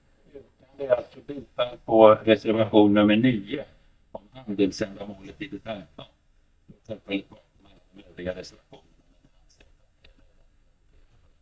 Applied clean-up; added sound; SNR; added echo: neural mask model DeepFilterNet 3.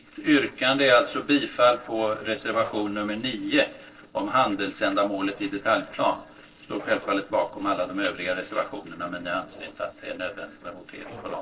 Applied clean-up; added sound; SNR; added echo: neural separator model SepFormer DNS4.